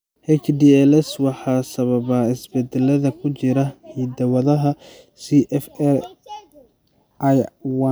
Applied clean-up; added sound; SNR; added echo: none; none; none; none.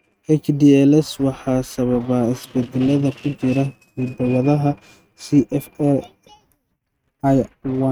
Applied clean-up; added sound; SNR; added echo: neural mask model RNNoise.